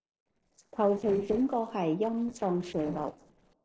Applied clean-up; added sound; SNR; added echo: neural separator model SepFormer DNS4.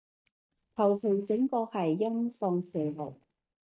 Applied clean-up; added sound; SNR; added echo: neural mask model DeepFilterNet 3.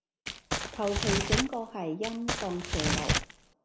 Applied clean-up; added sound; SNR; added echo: none; Crumpling, crinkling; -3 dB; reverberation time 0.8 s.